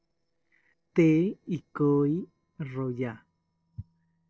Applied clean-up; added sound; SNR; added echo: neural separator model SepFormer DNS4.